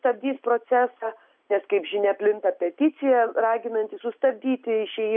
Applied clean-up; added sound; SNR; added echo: none; none; none; none.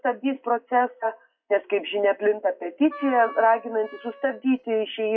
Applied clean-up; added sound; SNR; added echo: classical method WPE with log-MMSE.